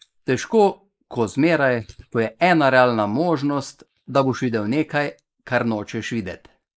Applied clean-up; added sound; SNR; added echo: neural mask model Resemble Enhance denoiser.